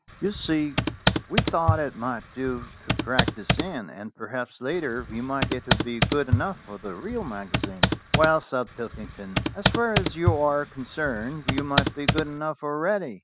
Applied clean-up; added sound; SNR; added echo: none; Computer keyboard; -1 dB; none.